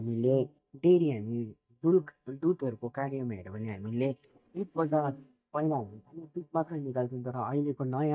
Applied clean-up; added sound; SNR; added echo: neural mask model DeepFilterNet 3.